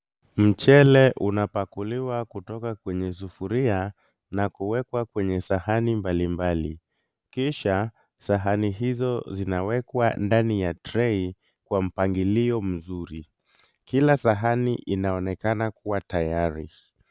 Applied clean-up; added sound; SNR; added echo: none; none; none; none.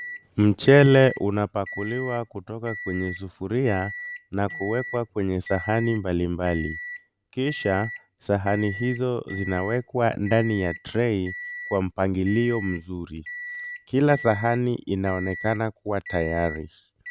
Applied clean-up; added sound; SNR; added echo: none; Microwave oven; 13 dB; none.